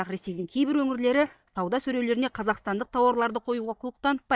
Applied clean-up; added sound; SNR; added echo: neural mask model DeepFilterNet 3.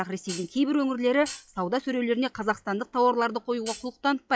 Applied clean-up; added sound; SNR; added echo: classical method log-MMSE.